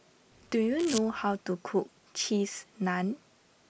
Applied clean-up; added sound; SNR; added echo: none; Domestic sounds, home sounds; 11 dB; none.